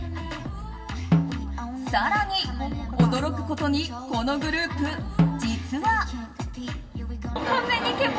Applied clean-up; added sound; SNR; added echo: none; Snare drum; 2 dB; reverberation time 2.4 s.